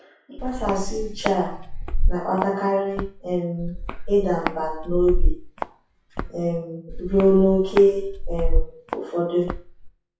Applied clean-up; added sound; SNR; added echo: classical method WPE with log-MMSE.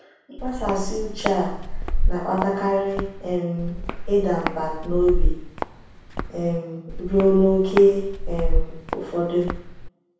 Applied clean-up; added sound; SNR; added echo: none; Walk, footsteps; 1 dB; reverberation time 0.7 s.